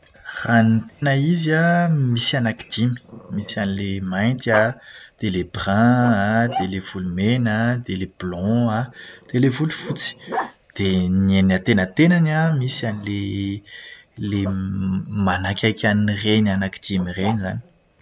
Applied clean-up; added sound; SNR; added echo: none; Growling; 18 dB; none.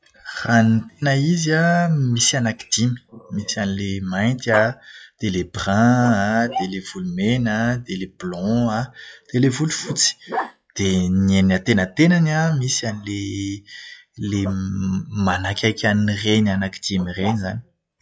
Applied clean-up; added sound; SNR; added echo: classical method log-MMSE.